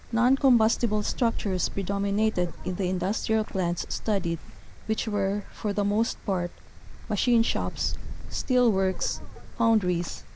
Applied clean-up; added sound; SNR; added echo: none; Wind; 5 dB; none.